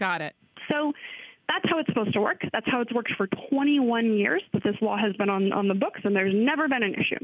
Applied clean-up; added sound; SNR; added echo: none; none; none; none.